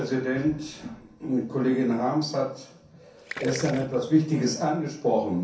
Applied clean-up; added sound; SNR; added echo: none; Gurgling; 14 dB; reverberation time 0.6 s.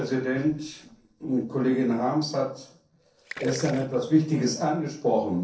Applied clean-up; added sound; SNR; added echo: neural separator model SepFormer DNS4.